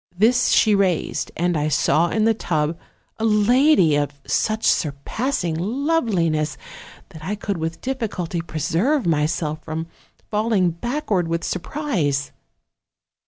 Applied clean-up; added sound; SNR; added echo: none; none; none; none.